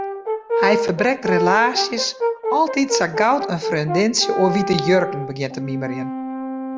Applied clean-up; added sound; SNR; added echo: none; Brass instrument; 3 dB; none.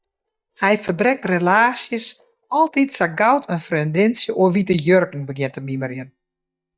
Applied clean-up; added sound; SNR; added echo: neural mask model DeepFilterNet 3.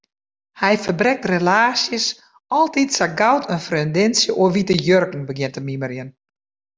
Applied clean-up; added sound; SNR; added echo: none; none; none; none.